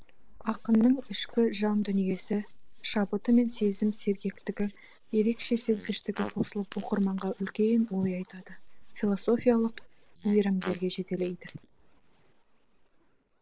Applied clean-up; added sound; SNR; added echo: neural mask model Resemble Enhance denoiser.